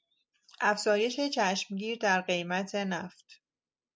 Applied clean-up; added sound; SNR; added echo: none; none; none; none.